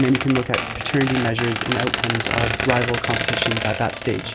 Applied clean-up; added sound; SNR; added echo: none; Squeak; 2 dB; none.